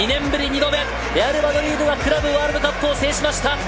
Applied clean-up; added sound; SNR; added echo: none; none; none; none.